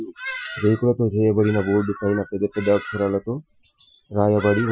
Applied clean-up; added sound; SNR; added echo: classical method Wiener filter.